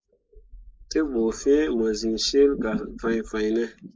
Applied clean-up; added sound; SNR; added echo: neural mask model Resemble Enhance denoiser.